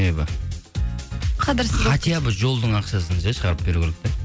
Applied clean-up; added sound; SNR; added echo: none; none; none; none.